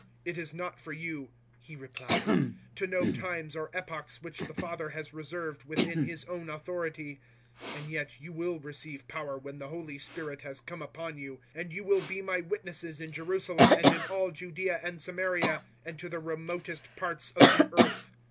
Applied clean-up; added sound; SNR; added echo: none; Cough; -4 dB; none.